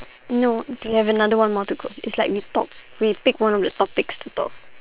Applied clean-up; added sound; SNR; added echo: neural separator model SepFormer WHAM!.